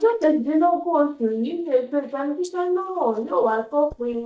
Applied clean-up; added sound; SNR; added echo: neural mask model DeepFilterNet 3.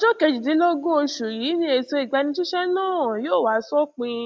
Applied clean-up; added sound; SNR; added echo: none; none; none; none.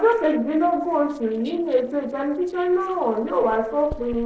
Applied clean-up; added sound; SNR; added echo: neural separator model SepFormer DNS4.